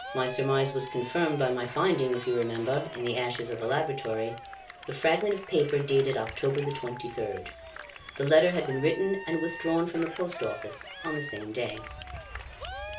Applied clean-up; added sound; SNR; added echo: none; Cheering; 13 dB; reverberation time 0.2 s.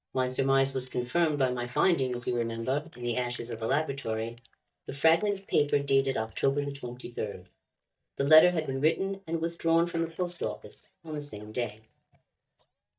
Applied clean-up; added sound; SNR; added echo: neural mask model DeepFilterNet 3.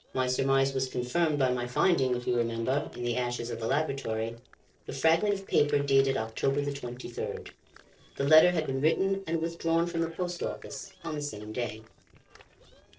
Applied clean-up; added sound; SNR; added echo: neural separator model SepFormer DNS4.